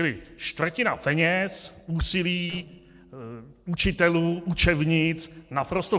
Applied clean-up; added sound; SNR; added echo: neural separator model SepFormer DNS4.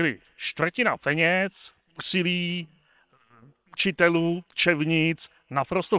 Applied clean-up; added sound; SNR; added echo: neural separator model SepFormer WHAM!.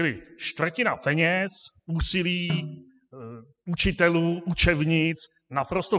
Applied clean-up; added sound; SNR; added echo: classical method spectral subtraction.